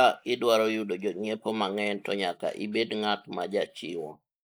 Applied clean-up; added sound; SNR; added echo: neural mask model Resemble Enhance denoiser.